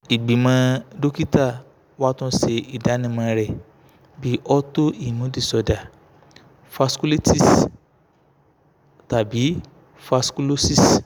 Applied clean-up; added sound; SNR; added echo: none; none; none; none.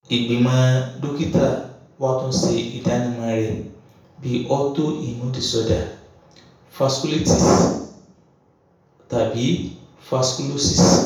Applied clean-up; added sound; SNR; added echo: none; none; none; reverberation time 0.6 s.